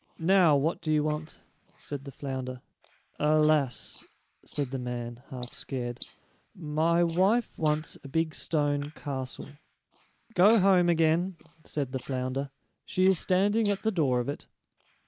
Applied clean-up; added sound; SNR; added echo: neural mask model Resemble Enhance denoiser.